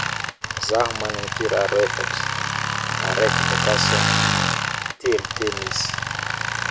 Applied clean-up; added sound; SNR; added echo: none; Tools; -3 dB; none.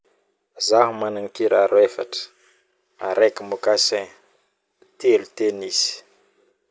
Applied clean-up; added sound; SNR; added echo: none; none; none; none.